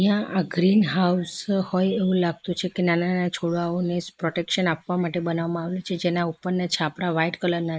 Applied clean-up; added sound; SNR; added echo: neural mask model Resemble Enhance denoiser.